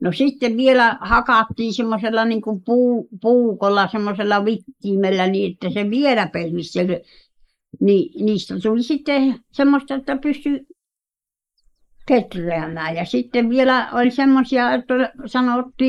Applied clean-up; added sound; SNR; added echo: neural mask model Resemble Enhance denoiser.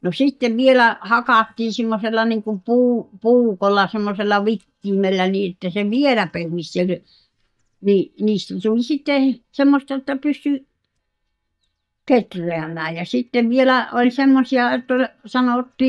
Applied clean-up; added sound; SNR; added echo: neural mask model DeepFilterNet 3.